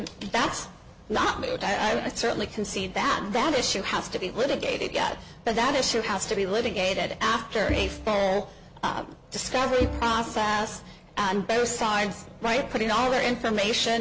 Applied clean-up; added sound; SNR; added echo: none; Bowed string instrument; 9 dB; none.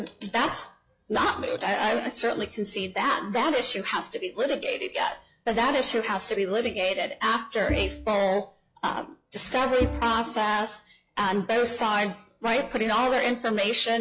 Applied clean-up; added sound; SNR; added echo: classical method log-MMSE.